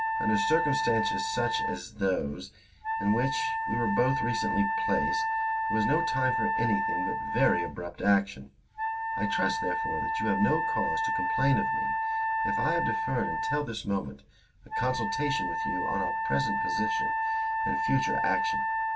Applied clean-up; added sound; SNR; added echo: none; Wind instrument, woodwind instrument; -1 dB; reverberation time 0.2 s.